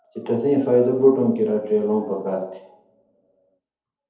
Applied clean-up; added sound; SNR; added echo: none; none; none; reverberation time 2.1 s.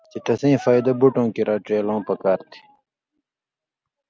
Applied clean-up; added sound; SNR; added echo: none; none; none; none.